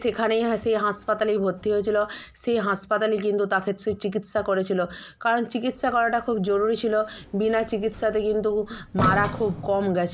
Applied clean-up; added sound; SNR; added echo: none; Sliding door; 14 dB; none.